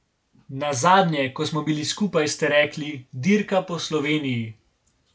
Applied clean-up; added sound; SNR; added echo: none; none; none; none.